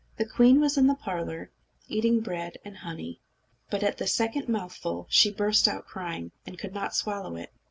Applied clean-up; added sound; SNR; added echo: none; none; none; none.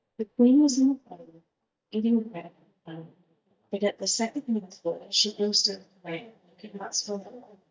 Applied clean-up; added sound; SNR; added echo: neural mask model DeepFilterNet 3.